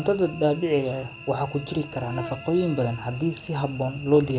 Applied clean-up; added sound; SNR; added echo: none; Cricket / Buzz; 16 dB; none.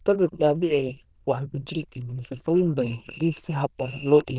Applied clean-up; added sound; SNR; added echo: neural diffusion model UNIVERSE++.